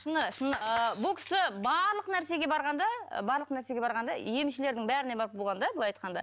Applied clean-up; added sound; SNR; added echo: none; none; none; none.